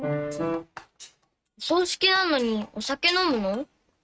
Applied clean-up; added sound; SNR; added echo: neural mask model RNNoise.